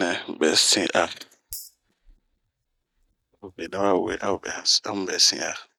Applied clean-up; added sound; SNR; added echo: neural mask model DeepFilterNet 3.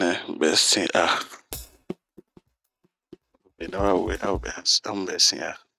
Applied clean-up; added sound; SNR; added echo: neural mask model RNNoise.